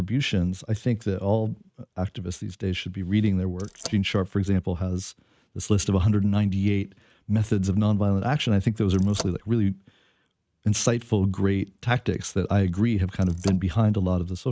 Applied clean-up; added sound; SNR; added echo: neural mask model RNNoise.